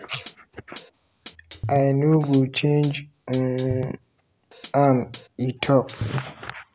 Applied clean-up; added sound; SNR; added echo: none; Hi-hat; 13 dB; none.